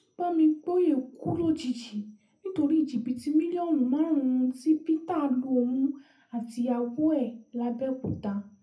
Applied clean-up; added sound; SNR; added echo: none; none; none; reverberation time 0.3 s.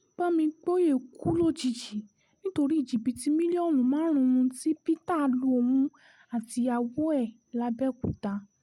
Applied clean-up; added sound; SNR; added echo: none; none; none; none.